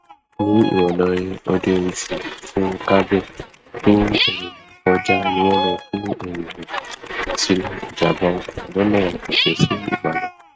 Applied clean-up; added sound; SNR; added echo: neural mask model RNNoise.